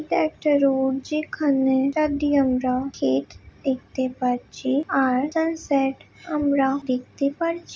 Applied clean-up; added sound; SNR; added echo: none; none; none; none.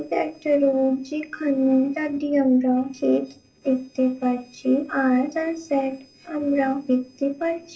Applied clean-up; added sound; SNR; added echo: neural separator model SepFormer DNS4.